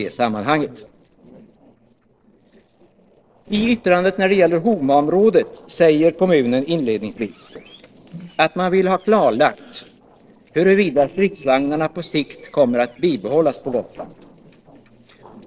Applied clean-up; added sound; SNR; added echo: neural separator model SepFormer DNS4.